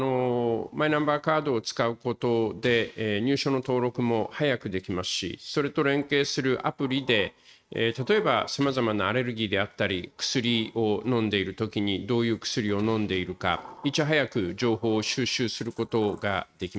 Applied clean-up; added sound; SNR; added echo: neural mask model RNNoise.